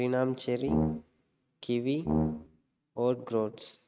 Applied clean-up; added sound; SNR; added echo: neural mask model RNNoise.